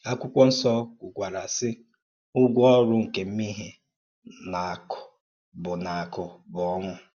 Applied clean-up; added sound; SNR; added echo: none; none; none; none.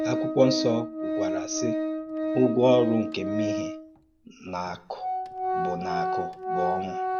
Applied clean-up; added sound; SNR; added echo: none; Organ; 1 dB; none.